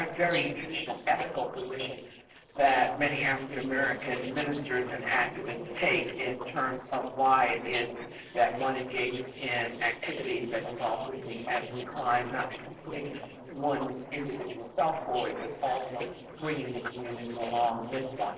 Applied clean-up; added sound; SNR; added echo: neural separator model SepFormer DNS4.